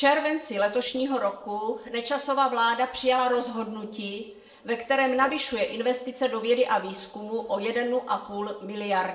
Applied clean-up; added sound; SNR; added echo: neural separator model SepFormer DNS4.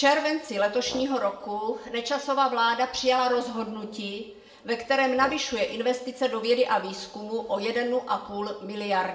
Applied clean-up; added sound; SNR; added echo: none; Brass instrument; 18 dB; reverberation time 0.7 s.